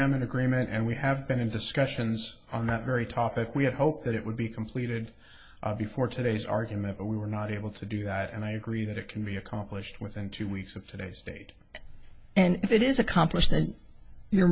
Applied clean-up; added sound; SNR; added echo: none; none; none; none.